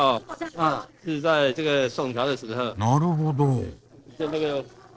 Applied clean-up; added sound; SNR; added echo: neural separator model SepFormer DNS4.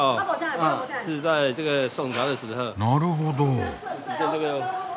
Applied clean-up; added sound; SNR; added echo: none; none; none; none.